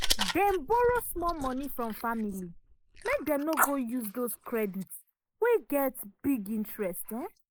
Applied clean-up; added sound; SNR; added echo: neural mask model Resemble Enhance denoiser.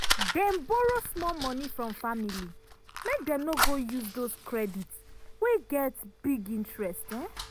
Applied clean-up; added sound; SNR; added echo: none; Fire; 4 dB; none.